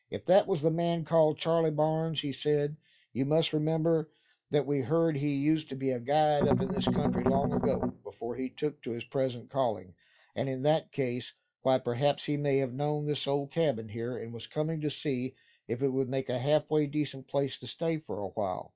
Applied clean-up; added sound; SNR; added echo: classical method log-MMSE.